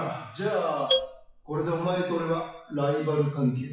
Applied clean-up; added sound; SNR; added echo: classical method WPE with log-MMSE.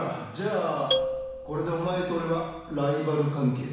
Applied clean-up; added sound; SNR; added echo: none; Marimba, xylophone; 5 dB; reverberation time 1.1 s.